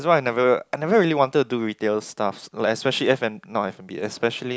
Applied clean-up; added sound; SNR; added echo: none; none; none; none.